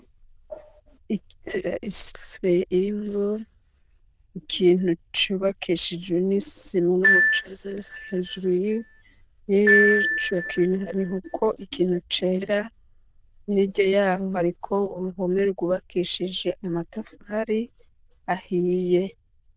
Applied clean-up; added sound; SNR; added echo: neural diffusion model UNIVERSE++.